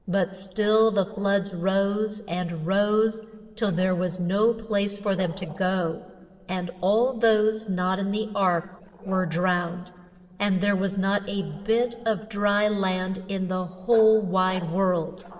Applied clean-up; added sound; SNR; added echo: neural separator model SepFormer DNS4.